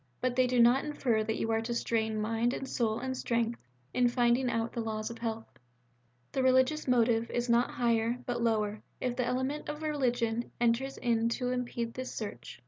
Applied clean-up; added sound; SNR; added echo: none; none; none; none.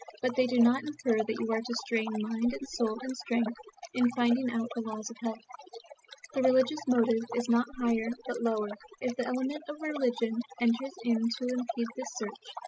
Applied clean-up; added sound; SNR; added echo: classical method spectral subtraction.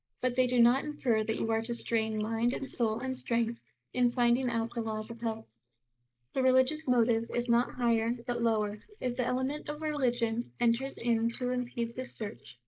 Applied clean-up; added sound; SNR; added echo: neural mask model Resemble Enhance denoiser.